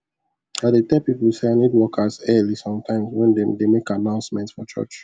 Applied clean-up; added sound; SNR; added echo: none; none; none; none.